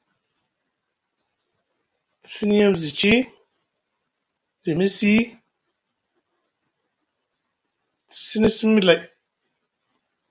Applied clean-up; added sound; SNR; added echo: none; none; none; none.